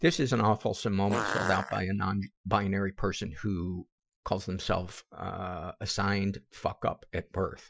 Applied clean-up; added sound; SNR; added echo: classical method Wiener filter.